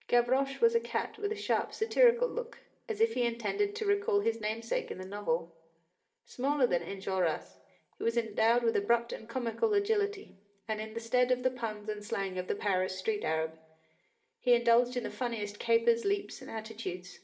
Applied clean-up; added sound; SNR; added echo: none; none; none; reverberation time 0.5 s.